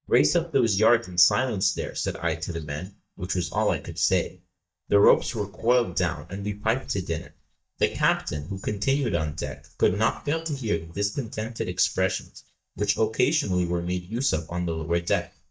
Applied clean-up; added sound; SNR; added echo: neural mask model DeepFilterNet 3.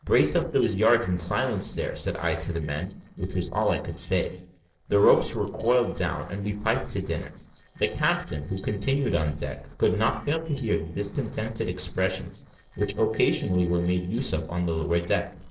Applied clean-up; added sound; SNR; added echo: neural separator model SepFormer DNS4.